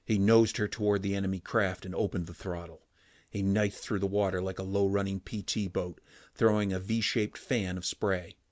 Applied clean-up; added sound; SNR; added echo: none; none; none; none.